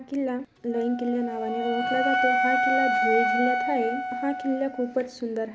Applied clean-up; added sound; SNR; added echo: none; Wind instrument, woodwind instrument; -1 dB; none.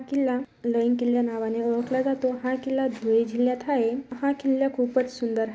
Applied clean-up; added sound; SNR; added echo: none; none; none; none.